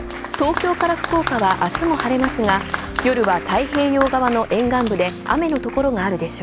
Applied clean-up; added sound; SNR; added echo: none; Applause; 9 dB; none.